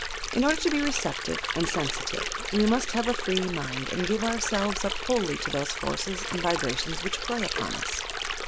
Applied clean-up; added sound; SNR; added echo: none; Stream; 3 dB; none.